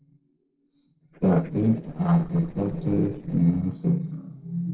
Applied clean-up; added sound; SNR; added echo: neural separator model SepFormer DNS4.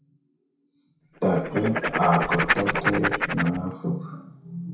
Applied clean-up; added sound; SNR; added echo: none; Writing; 0 dB; reverberation time 0.6 s.